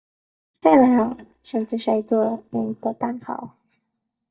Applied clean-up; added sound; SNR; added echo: neural mask model DeepFilterNet 3.